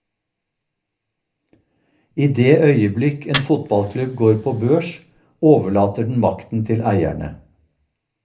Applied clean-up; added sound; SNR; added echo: none; Fire; 17 dB; reverberation time 0.3 s.